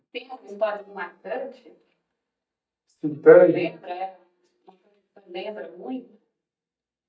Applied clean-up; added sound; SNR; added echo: neural mask model DeepFilterNet 3.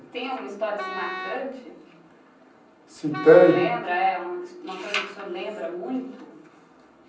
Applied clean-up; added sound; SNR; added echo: none; Wind instrument, woodwind instrument; 11 dB; reverberation time 0.6 s.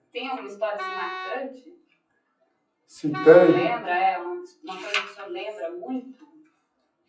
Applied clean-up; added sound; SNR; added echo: classical method WPE with log-MMSE.